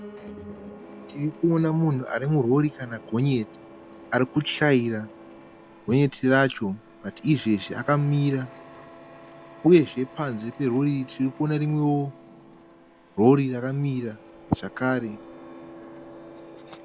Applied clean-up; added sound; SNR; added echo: none; Piano + Printer; 20 dB; none.